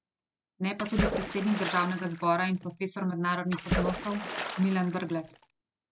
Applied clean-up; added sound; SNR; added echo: none; Splash, splatter; 4 dB; none.